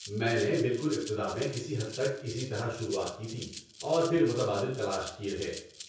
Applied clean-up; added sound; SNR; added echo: none; Rattle (instrument); 15 dB; reverberation time 0.6 s.